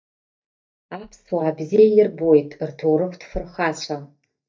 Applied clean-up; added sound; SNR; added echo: neural mask model DeepFilterNet 3.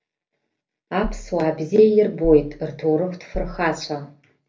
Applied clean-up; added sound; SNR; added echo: none; Bass drum; 13 dB; reverberation time 0.3 s.